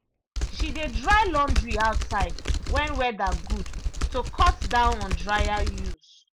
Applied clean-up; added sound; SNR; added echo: none; Typing; -1 dB; none.